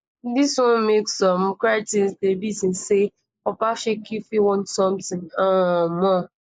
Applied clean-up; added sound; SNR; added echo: neural mask model Resemble Enhance denoiser.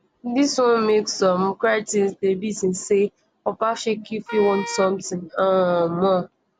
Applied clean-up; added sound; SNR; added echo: none; Wind instrument, woodwind instrument; 13 dB; none.